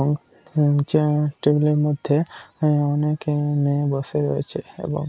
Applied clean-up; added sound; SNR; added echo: none; none; none; none.